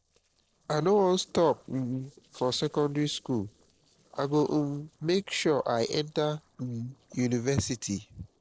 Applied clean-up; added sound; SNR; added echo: neural separator model SepFormer DNS4.